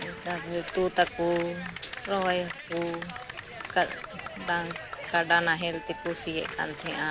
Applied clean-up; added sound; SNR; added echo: none; Clapping; 11 dB; none.